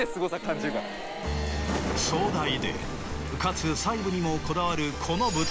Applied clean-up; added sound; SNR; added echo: none; Sink (filling or washing) / Water tap, faucet; 12 dB; none.